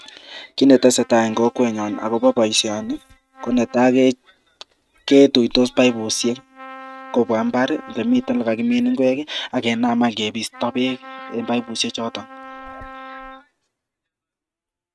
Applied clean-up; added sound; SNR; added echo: neural mask model RNNoise.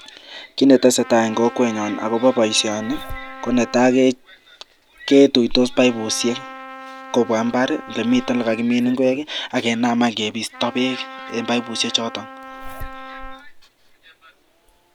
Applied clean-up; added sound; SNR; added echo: none; Trumpet + Zipper (clothing); 16 dB; none.